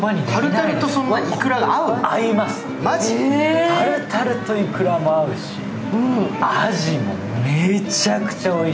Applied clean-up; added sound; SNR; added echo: none; none; none; none.